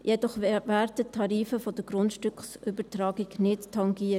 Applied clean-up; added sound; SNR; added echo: none; none; none; none.